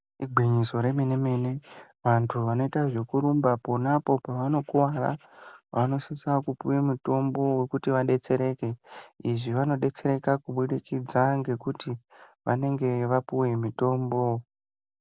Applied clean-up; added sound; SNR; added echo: none; none; none; none.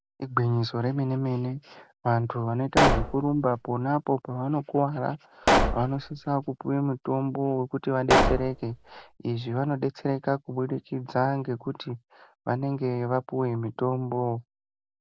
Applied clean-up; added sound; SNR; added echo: none; Explosion; -3 dB; none.